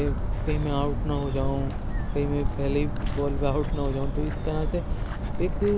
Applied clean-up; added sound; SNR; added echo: none; Walk, footsteps; -2 dB; none.